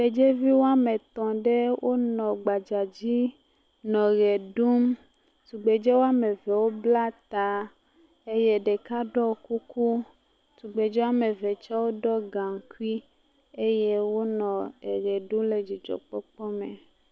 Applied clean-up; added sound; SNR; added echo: none; none; none; none.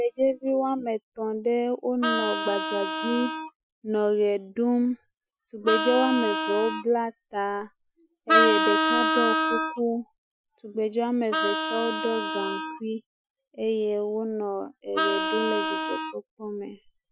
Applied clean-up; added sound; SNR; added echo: classical method Wiener filter.